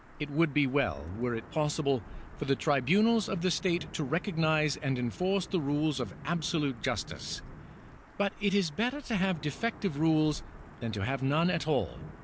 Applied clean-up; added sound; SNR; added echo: none; Thunder / Wind / Rain; 16 dB; none.